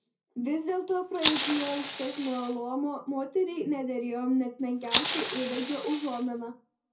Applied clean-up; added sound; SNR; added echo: none; Fire; 1 dB; reverberation time 0.4 s.